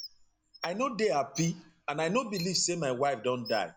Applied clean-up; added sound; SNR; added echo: none; Bird; 17 dB; none.